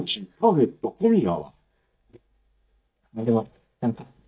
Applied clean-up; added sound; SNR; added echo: neural mask model DeepFilterNet 3.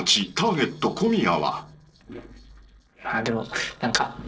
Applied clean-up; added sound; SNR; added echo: neural separator model SepFormer DNS4.